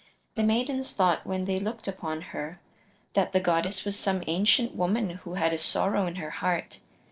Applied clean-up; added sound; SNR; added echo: neural separator model SepFormer DNS4.